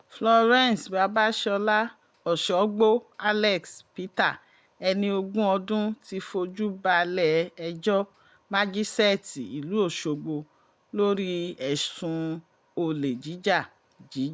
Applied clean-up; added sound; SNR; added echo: none; none; none; none.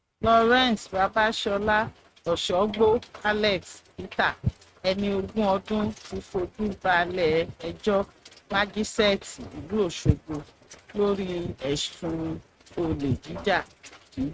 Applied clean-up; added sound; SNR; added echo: neural mask model RNNoise.